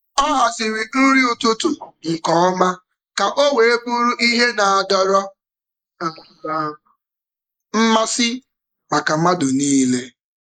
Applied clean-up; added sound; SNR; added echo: neural mask model Resemble Enhance denoiser.